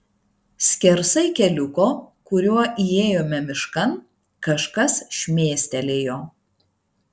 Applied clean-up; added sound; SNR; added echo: none; none; none; none.